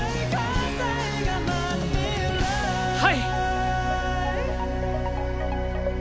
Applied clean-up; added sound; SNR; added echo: none; none; none; none.